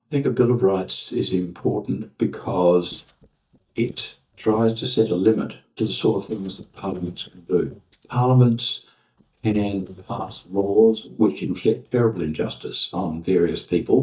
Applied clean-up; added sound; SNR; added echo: neural mask model DeepFilterNet 3.